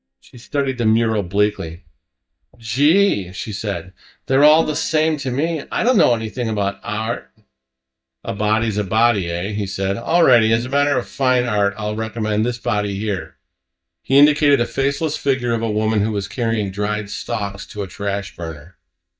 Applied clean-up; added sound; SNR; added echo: neural mask model DeepFilterNet 3.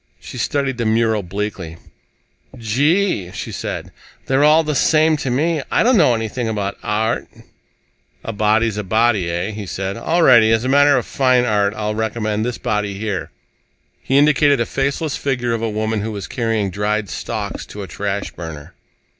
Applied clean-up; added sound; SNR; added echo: none; none; none; none.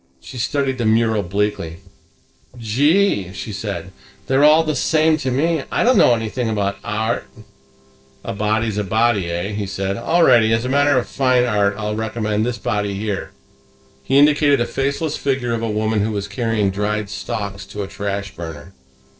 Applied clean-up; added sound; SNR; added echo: neural separator model SepFormer DNS4.